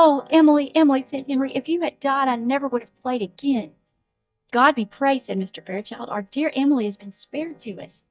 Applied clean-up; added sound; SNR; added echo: neural mask model DeepFilterNet 3.